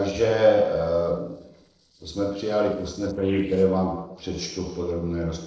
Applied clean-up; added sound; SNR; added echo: neural separator model SepFormer DNS4.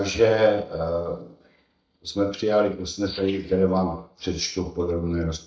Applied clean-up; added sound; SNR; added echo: neural mask model DeepFilterNet 3.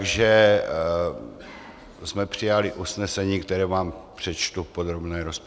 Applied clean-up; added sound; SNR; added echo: none; none; none; none.